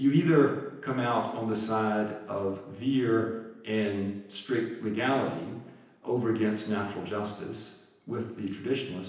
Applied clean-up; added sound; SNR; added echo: none; none; none; reverberation time 0.9 s.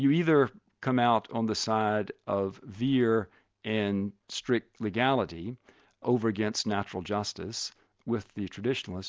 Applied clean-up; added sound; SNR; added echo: none; none; none; none.